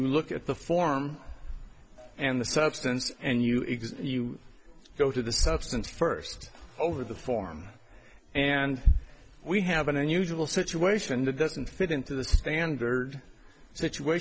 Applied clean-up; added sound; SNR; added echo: none; none; none; none.